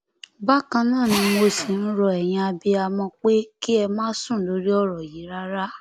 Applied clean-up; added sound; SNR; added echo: none; Drill; 10 dB; none.